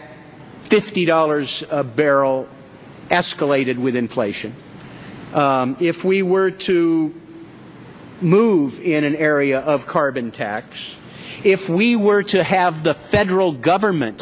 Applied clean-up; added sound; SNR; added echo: none; none; none; none.